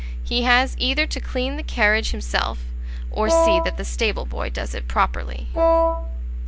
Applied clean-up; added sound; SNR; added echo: none; Wind instrument, woodwind instrument; -3 dB; none.